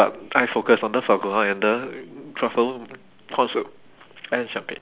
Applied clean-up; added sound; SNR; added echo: none; none; none; none.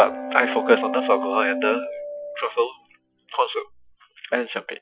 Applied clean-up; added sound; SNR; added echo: classical method Wiener filter.